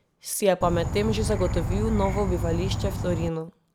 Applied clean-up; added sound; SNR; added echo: none; Insect; 1 dB; none.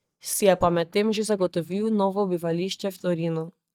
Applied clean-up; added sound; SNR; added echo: neural mask model DeepFilterNet 3.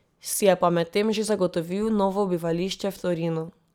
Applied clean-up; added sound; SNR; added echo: none; none; none; none.